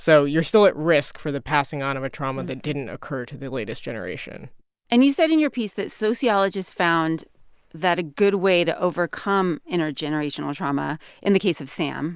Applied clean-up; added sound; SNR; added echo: none; none; none; none.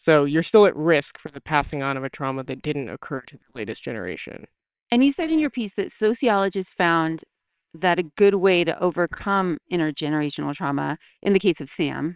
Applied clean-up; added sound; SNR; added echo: neural separator model SepFormer WHAMR!.